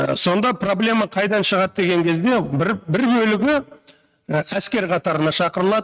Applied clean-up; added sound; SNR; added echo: neural mask model RNNoise.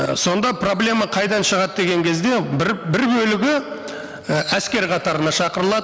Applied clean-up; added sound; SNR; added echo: none; none; none; none.